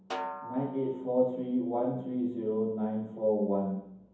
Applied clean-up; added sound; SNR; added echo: none; Snare drum; 12 dB; reverberation time 1.2 s.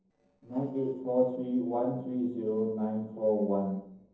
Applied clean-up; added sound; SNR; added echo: neural separator model SepFormer DNS4.